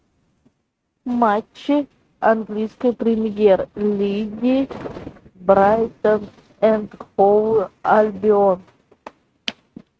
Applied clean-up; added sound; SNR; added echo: neural mask model RNNoise.